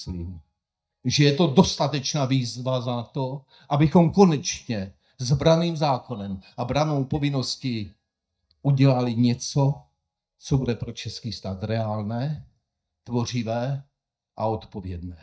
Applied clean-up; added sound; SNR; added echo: neural mask model DeepFilterNet 3.